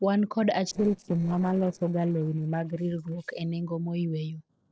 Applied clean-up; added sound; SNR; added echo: neural separator model SepFormer DNS4.